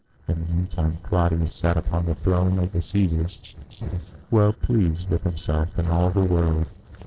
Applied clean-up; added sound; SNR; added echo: neural separator model SepFormer DNS4.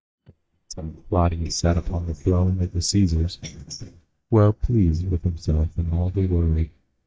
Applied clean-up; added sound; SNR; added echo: neural mask model DeepFilterNet 3.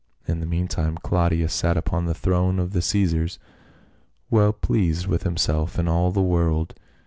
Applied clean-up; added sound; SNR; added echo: none; none; none; none.